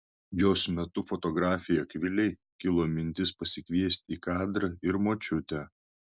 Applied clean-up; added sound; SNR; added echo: none; none; none; none.